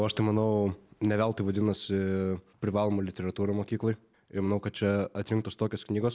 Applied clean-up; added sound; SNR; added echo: none; none; none; none.